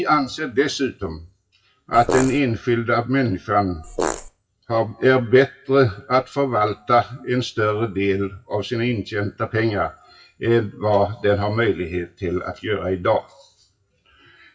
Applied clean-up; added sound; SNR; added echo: classical method WPE with log-MMSE.